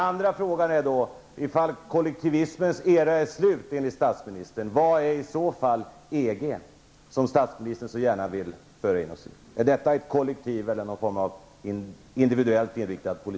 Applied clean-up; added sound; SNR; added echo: none; none; none; none.